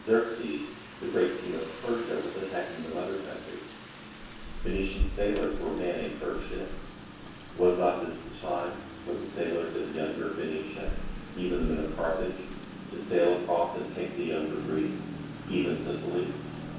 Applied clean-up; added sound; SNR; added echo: none; Rain; 7 dB; reverberation time 0.7 s.